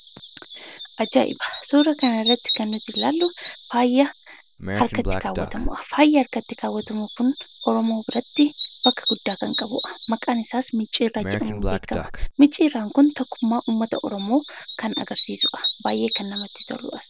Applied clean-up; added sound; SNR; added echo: none; Bird vocalization, bird call, bird song; 5 dB; none.